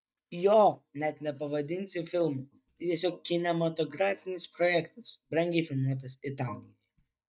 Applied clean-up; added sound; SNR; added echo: neural mask model DeepFilterNet 3.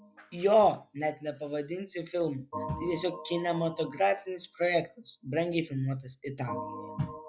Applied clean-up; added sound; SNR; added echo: classical method log-MMSE.